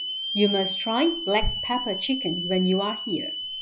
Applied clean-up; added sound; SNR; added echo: classical method log-MMSE.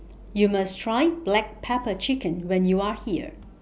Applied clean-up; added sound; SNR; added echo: none; none; none; none.